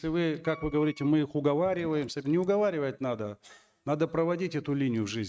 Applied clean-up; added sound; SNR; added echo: neural mask model RNNoise.